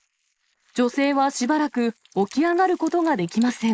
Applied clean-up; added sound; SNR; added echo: neural mask model Resemble Enhance denoiser.